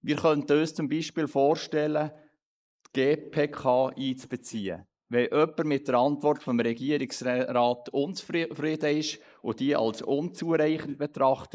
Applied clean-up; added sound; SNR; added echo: neural mask model Resemble Enhance denoiser.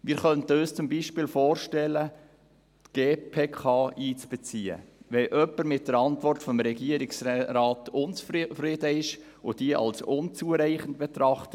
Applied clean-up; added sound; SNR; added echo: none; none; none; none.